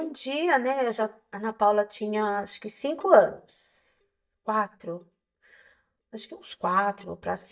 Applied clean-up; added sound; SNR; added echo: neural mask model DeepFilterNet 3.